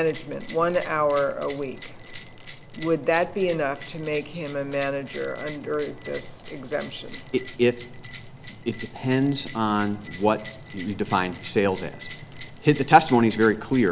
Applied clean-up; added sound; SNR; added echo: none; Bell; 16 dB; none.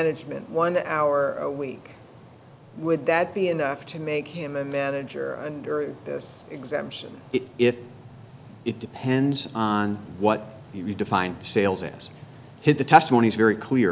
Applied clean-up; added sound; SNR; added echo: none; none; none; none.